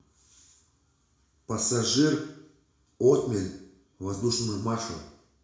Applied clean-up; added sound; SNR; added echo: none; none; none; reverberation time 0.6 s.